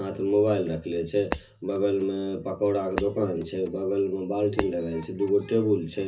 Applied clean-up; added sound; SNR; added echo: none; Shatter; 13 dB; reverberation time 0.4 s.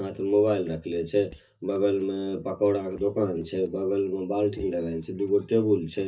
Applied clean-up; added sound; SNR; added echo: neural mask model DeepFilterNet 3.